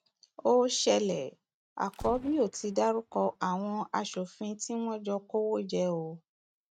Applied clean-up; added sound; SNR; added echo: neural mask model RNNoise.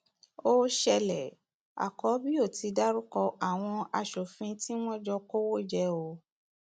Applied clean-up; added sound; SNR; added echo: none; none; none; none.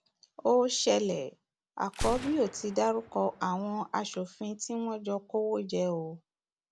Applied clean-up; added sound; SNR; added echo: none; Gunshot, gunfire; 15 dB; none.